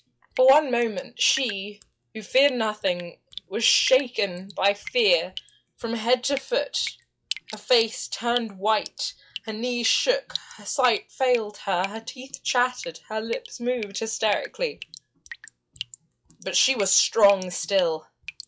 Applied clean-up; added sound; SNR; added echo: classical method log-MMSE.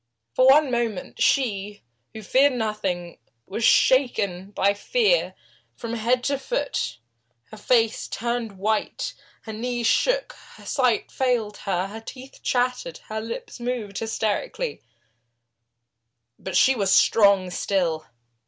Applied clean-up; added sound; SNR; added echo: none; none; none; none.